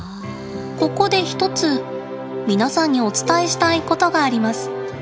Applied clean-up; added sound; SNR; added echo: none; Cowbell; 17 dB; none.